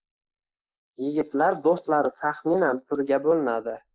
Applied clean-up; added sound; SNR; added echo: neural mask model Resemble Enhance denoiser.